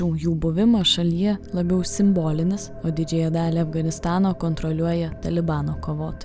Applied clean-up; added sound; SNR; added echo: none; none; none; none.